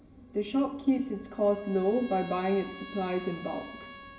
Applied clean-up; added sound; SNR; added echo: none; Trumpet; 18 dB; reverberation time 0.8 s.